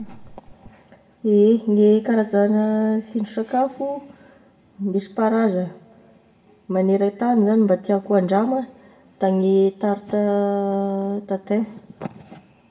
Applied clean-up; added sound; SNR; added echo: none; none; none; reverberation time 0.8 s.